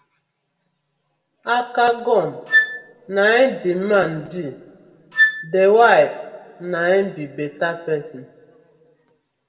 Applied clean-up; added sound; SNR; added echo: none; Wind instrument, woodwind instrument; 2 dB; reverberation time 1.3 s.